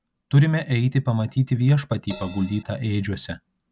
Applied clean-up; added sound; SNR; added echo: none; Crash cymbal; 16 dB; none.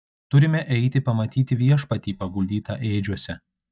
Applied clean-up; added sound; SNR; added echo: neural mask model DeepFilterNet 3.